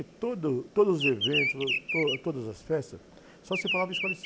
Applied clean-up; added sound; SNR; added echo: none; Bird vocalization, bird call, bird song; 3 dB; none.